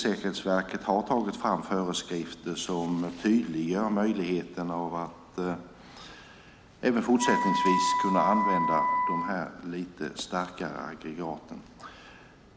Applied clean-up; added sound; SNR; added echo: none; Wind instrument, woodwind instrument; -2 dB; none.